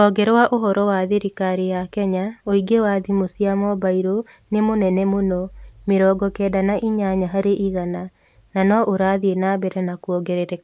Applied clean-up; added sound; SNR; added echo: none; none; none; none.